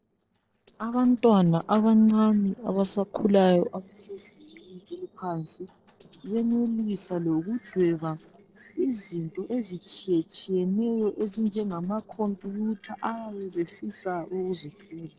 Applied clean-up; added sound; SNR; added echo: neural separator model SepFormer DNS4.